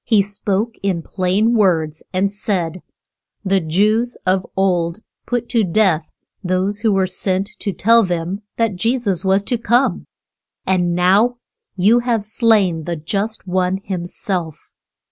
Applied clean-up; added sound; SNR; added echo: none; none; none; none.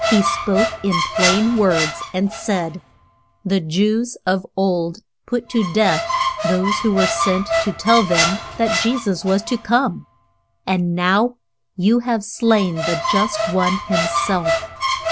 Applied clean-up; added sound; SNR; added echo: none; Squeak; 4 dB; none.